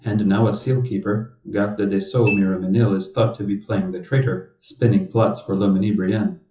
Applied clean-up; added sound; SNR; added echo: classical method WPE with log-MMSE.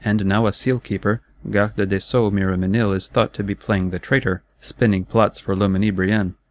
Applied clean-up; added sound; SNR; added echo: none; none; none; none.